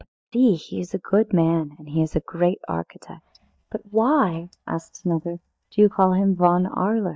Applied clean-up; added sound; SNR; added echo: neural mask model DeepFilterNet 3.